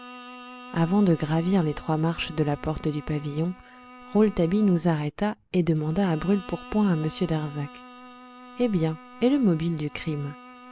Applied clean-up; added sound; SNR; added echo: none; Bowed string instrument; 19 dB; none.